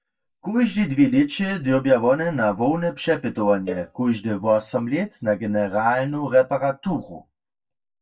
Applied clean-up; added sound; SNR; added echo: neural mask model DeepFilterNet 3.